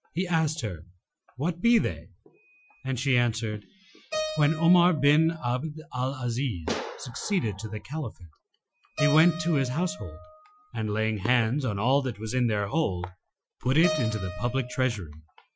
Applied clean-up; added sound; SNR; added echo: classical method Wiener filter.